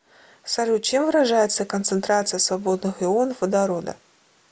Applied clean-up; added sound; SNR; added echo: none; none; none; none.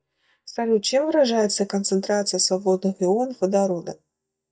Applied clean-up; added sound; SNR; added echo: neural mask model DeepFilterNet 3.